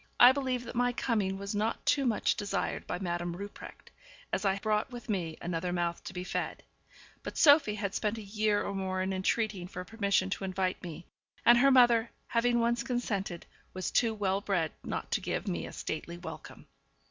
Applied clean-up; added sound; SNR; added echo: none; none; none; none.